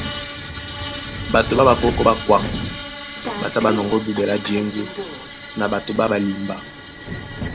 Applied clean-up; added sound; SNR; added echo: none; Screech + Subway, metro, underground; 7 dB; none.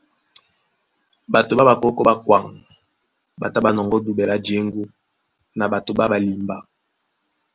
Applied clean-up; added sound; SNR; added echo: none; none; none; none.